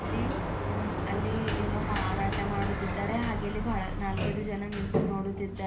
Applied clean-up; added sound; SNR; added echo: none; Sliding door; -3 dB; reverberation time 0.3 s.